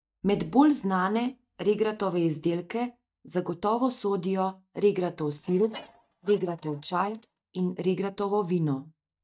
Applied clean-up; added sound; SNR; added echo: neural mask model DeepFilterNet 3.